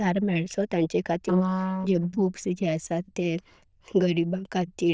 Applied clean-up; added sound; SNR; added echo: neural diffusion model UNIVERSE++.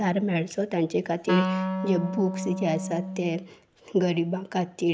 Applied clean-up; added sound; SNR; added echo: none; Wind instrument, woodwind instrument; 4 dB; none.